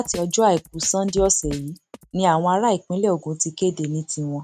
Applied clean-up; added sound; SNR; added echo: neural mask model RNNoise.